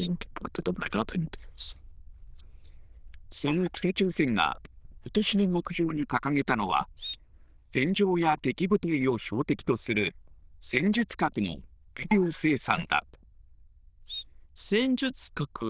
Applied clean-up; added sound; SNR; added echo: neural diffusion model UNIVERSE++.